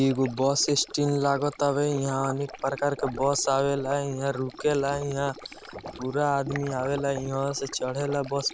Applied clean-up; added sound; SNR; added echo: none; Stream; 15 dB; none.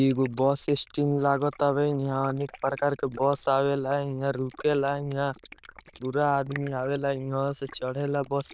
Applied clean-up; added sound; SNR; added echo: neural diffusion model UNIVERSE++.